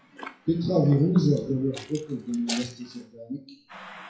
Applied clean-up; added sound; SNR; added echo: classical method WPE with log-MMSE.